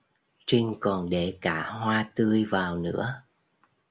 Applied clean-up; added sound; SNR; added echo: none; none; none; none.